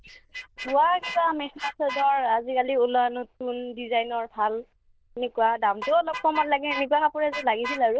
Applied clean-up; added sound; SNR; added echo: neural diffusion model UNIVERSE++.